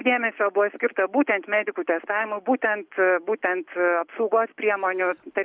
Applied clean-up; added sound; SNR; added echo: none; none; none; none.